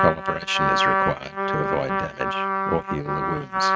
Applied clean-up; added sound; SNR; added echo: neural mask model RNNoise.